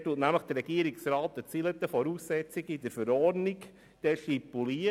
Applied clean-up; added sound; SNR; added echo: none; none; none; none.